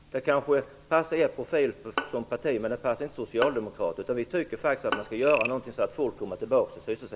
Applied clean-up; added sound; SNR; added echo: none; Bowed string instrument + Frog; 10 dB; none.